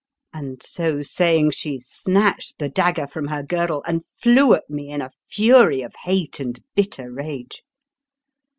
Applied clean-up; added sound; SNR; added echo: none; none; none; none.